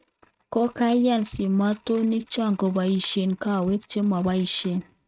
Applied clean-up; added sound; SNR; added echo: neural mask model RNNoise.